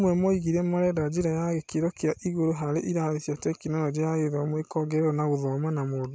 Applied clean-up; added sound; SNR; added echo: none; none; none; none.